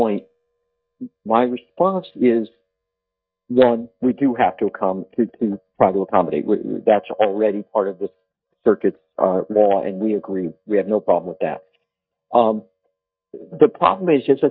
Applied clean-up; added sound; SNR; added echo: neural mask model DeepFilterNet 3.